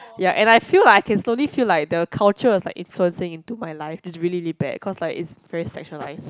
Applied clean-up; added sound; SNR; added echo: none; none; none; none.